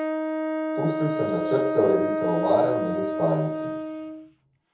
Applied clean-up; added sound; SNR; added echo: none; Wind instrument, woodwind instrument; 1 dB; reverberation time 0.6 s.